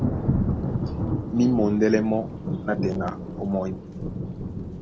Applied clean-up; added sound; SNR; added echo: none; Thunder; 1 dB; none.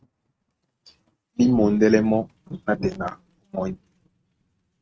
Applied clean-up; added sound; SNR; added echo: neural mask model RNNoise.